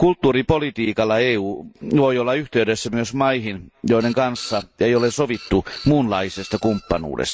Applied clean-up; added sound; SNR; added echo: neural mask model RNNoise.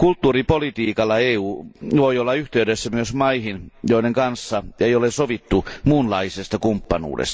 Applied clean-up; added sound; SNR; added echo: none; none; none; none.